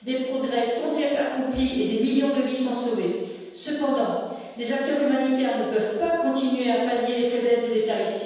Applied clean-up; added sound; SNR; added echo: none; none; none; reverberation time 1.2 s.